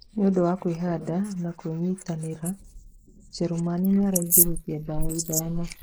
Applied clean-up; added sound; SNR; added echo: neural mask model Resemble Enhance denoiser.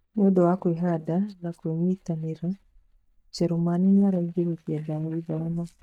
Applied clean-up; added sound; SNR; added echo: neural mask model DeepFilterNet 3.